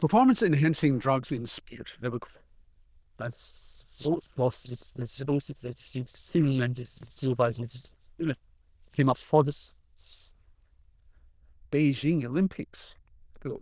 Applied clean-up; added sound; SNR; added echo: neural diffusion model UNIVERSE++.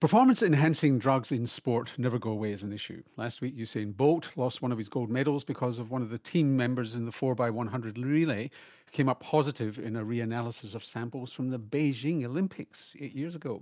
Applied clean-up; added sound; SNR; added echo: none; none; none; none.